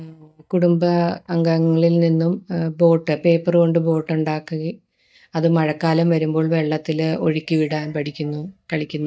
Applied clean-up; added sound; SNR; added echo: neural mask model DeepFilterNet 3.